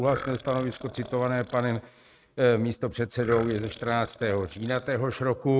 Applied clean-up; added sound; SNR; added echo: neural mask model RNNoise.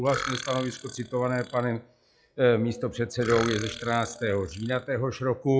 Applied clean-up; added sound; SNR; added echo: classical method log-MMSE.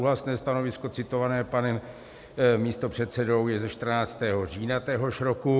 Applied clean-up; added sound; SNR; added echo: none; none; none; none.